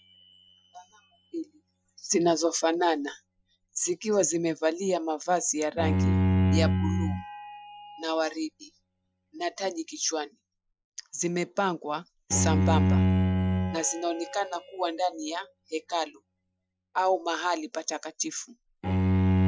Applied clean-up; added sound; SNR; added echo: classical method Wiener filter.